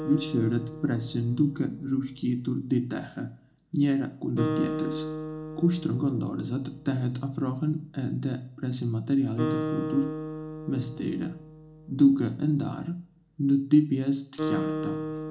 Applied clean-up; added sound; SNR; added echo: none; Acoustic guitar; 8 dB; reverberation time 0.3 s.